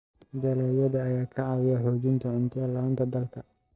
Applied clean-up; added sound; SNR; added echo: neural separator model SepFormer DNS4.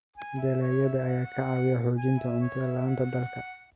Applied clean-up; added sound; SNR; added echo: none; Wind instrument, woodwind instrument; 12 dB; none.